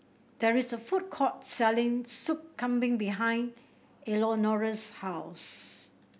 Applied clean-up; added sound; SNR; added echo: none; none; none; none.